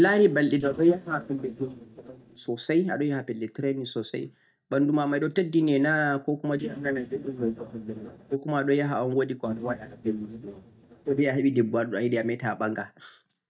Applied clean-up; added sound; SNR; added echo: neural mask model DeepFilterNet 3.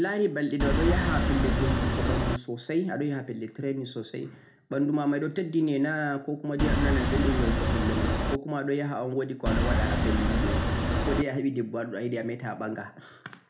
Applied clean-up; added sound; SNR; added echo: none; Wind; -4 dB; reverberation time 0.3 s.